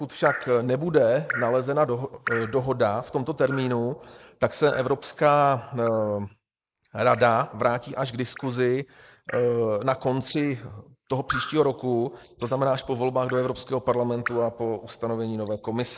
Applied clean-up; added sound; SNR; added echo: neural mask model Resemble Enhance denoiser.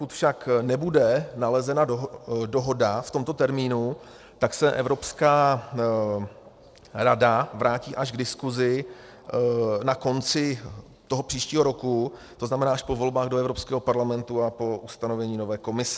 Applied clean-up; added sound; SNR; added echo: none; none; none; none.